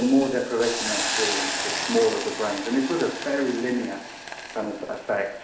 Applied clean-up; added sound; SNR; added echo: none; Hiss; 5 dB; reverberation time 0.7 s.